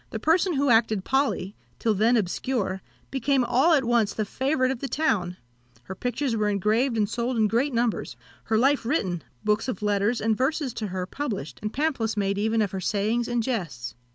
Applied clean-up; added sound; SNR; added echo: none; none; none; none.